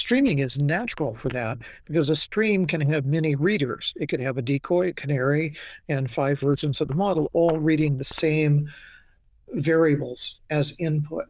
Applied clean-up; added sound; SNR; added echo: neural diffusion model UNIVERSE++.